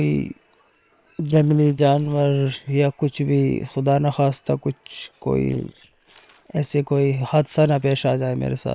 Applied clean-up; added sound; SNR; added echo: neural separator model SepFormer WHAM!.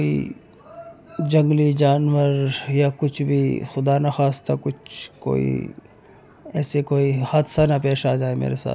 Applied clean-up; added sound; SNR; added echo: none; none; none; none.